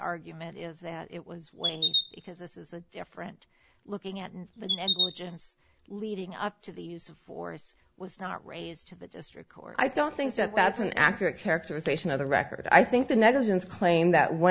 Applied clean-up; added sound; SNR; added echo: none; Chirp, tweet; 1 dB; none.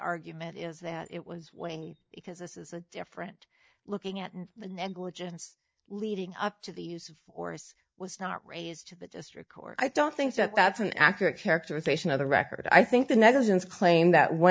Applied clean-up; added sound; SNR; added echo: neural mask model DeepFilterNet 3.